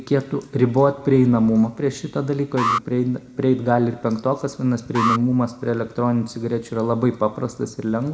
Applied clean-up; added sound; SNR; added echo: none; Alarm; 8 dB; reverberation time 1.2 s.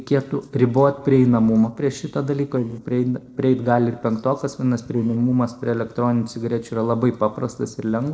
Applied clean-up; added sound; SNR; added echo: neural separator model SepFormer DNS4.